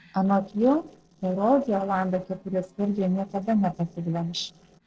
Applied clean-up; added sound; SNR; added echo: neural separator model SepFormer DNS4.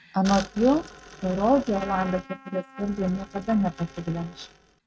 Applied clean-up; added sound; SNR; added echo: neural mask model RNNoise.